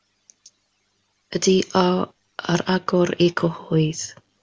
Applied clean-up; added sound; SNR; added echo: none; none; none; none.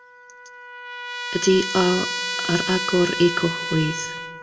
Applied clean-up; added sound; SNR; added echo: none; Trumpet; 5 dB; reverberation time 1.1 s.